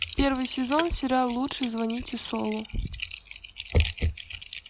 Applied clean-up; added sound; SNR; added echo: none; Typing; 4 dB; none.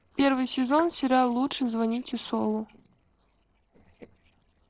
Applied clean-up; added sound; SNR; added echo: neural separator model SepFormer DNS4.